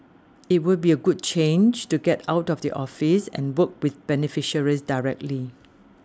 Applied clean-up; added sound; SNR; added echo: none; none; none; none.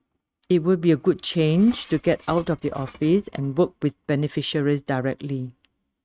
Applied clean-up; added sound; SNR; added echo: neural mask model RNNoise.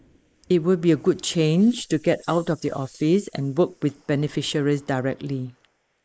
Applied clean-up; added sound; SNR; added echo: neural mask model Resemble Enhance denoiser.